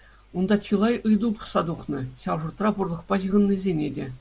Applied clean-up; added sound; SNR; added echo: none; none; none; none.